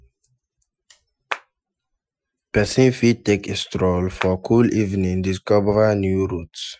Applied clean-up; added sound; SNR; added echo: classical method Wiener filter.